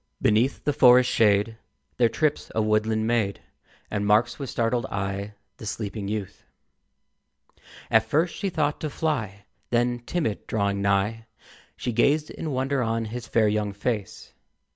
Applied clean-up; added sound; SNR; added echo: none; none; none; none.